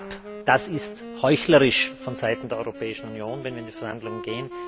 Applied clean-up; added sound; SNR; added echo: none; Wind instrument, woodwind instrument; 13 dB; none.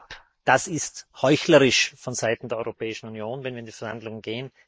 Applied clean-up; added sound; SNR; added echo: neural mask model Resemble Enhance denoiser.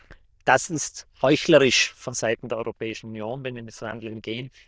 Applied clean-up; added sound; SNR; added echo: neural diffusion model UNIVERSE++.